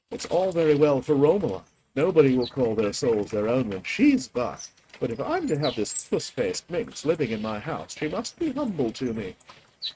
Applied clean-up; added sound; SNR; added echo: neural mask model RNNoise.